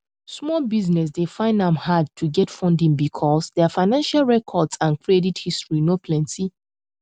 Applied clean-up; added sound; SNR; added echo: none; none; none; none.